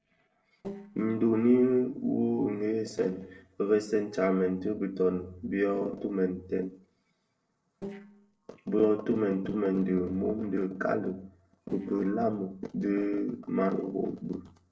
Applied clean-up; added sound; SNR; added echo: neural separator model SepFormer DNS4.